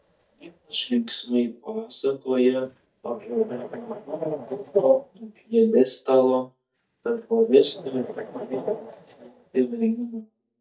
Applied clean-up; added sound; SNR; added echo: neural mask model DeepFilterNet 3.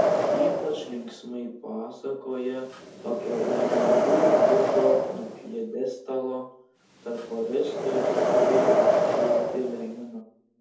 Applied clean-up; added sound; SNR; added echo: none; Wind; -5 dB; reverberation time 0.6 s.